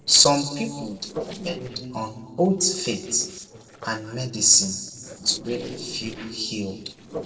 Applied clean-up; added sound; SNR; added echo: neural separator model SepFormer DNS4.